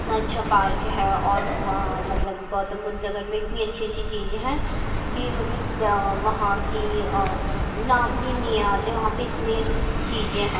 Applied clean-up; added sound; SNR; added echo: none; Chirp, tweet; 4 dB; reverberation time 2.9 s.